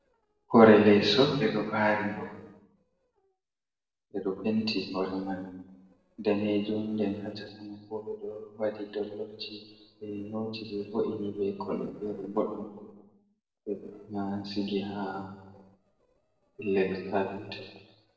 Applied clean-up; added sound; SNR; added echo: neural separator model SepFormer DNS4.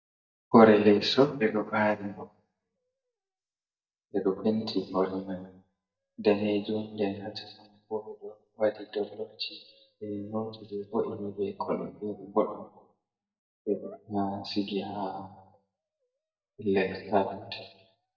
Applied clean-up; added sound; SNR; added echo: neural mask model DeepFilterNet 3.